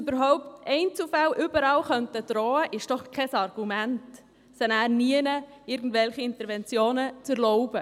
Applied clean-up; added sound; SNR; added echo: none; none; none; none.